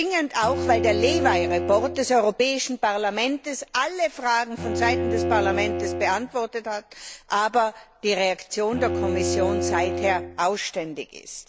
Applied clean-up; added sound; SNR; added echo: none; Bowed string instrument; 5 dB; none.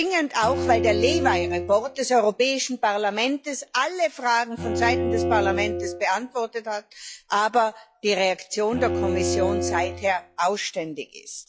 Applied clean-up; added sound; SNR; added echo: classical method log-MMSE.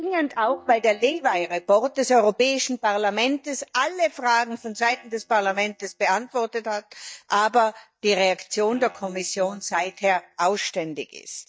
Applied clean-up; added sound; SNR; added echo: neural mask model DeepFilterNet 3.